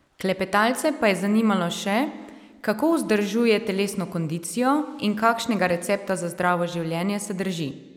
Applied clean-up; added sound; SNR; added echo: none; none; none; none.